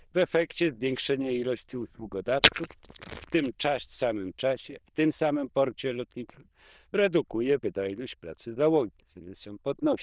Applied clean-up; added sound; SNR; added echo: neural diffusion model UNIVERSE++.